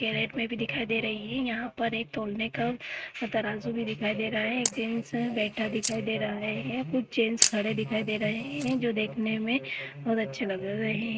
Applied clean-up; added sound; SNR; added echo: neural mask model RNNoise.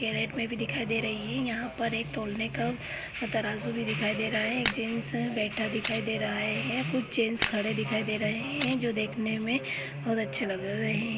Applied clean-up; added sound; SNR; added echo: none; Camera; 2 dB; none.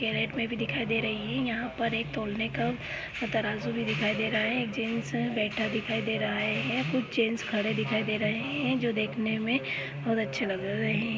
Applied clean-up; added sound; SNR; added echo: none; none; none; none.